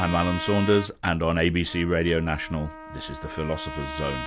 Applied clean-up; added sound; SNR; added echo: none; Trumpet; 11 dB; none.